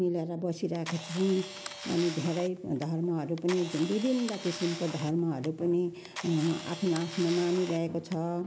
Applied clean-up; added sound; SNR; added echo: none; Camera; 13 dB; none.